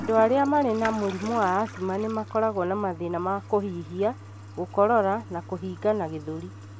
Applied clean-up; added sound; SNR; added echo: none; Toilet flush; 14 dB; none.